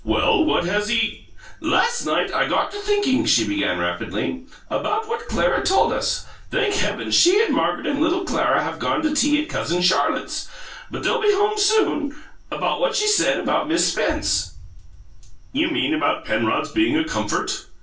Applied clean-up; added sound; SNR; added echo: none; Boom; 19 dB; reverberation time 0.2 s.